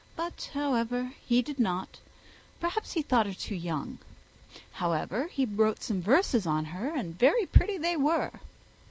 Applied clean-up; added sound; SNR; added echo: none; none; none; none.